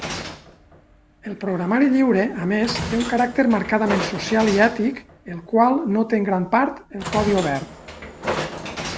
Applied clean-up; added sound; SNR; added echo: none; Train; 11 dB; none.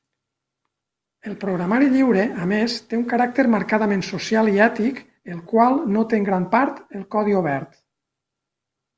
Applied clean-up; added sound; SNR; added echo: none; none; none; none.